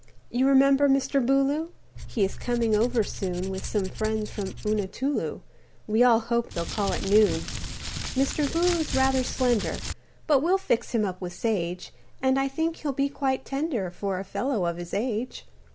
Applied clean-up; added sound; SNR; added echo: none; Crumpling, crinkling + Tools; 7 dB; none.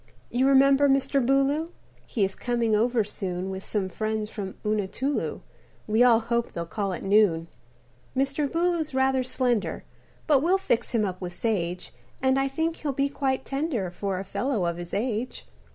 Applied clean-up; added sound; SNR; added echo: none; none; none; none.